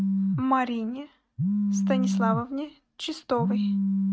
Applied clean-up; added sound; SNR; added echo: neural mask model RNNoise.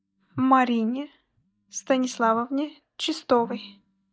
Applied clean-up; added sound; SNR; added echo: neural mask model DeepFilterNet 3.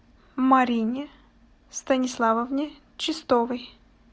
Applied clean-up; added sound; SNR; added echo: none; none; none; none.